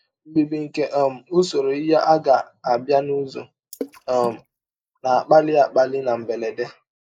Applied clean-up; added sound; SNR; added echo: neural mask model Resemble Enhance denoiser.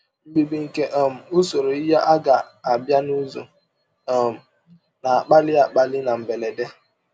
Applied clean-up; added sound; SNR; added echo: none; none; none; none.